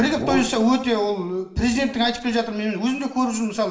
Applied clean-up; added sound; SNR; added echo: none; none; none; reverberation time 0.8 s.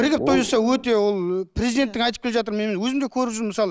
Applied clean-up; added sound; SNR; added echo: none; none; none; none.